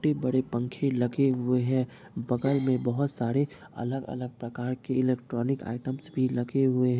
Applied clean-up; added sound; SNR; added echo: none; none; none; none.